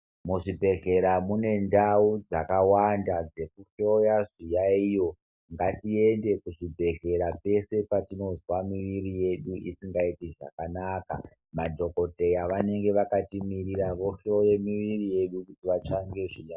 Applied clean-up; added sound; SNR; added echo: none; none; none; none.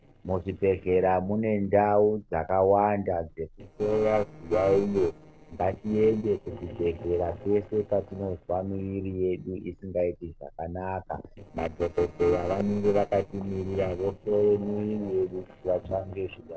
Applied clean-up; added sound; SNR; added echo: neural separator model SepFormer DNS4.